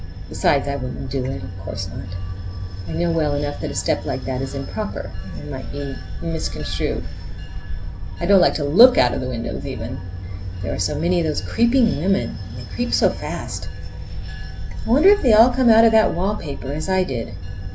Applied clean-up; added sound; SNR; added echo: none; Bell / Train; 6 dB; none.